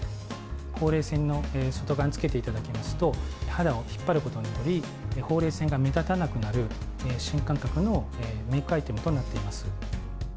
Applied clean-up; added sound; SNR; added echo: none; none; none; none.